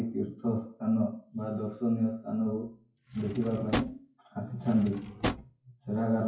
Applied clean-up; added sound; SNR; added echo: classical method WPE with log-MMSE.